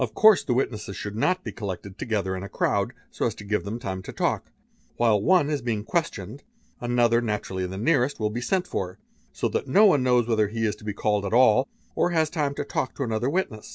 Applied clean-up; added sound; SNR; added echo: none; none; none; none.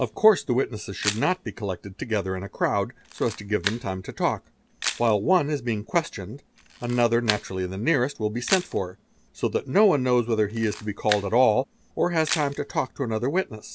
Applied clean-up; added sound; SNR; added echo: none; Camera; 13 dB; none.